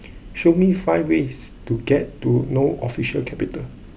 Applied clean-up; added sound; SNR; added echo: none; none; none; none.